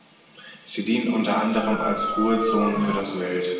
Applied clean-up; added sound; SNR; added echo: none; Dog; 5 dB; reverberation time 1.3 s.